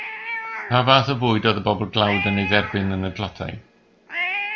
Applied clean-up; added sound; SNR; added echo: none; Cat; 8 dB; none.